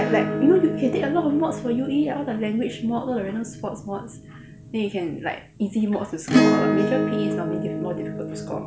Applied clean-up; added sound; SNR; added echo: none; Acoustic guitar / Strum; 1 dB; none.